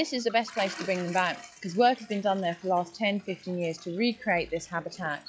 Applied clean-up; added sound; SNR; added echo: classical method log-MMSE.